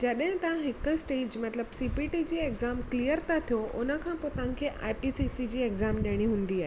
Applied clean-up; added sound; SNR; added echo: none; none; none; none.